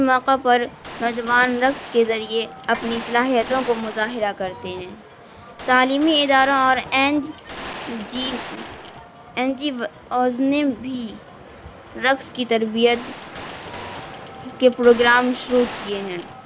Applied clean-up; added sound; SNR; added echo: none; Gunshot, gunfire + Printer; 14 dB; none.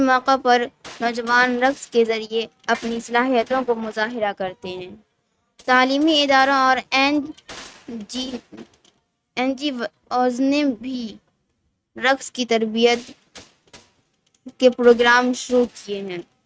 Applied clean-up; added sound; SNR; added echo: neural mask model RNNoise.